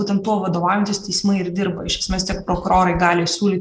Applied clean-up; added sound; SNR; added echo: none; Tap; 16 dB; none.